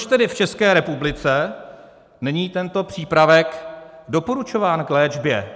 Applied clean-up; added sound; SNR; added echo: none; none; none; none.